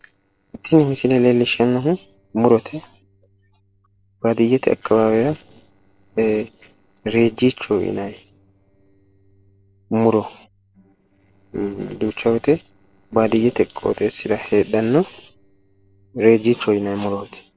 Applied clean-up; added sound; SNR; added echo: neural separator model SepFormer DNS4.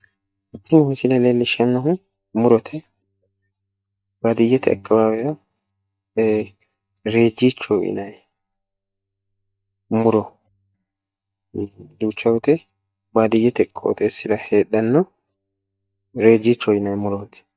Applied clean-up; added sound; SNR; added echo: neural mask model DeepFilterNet 3.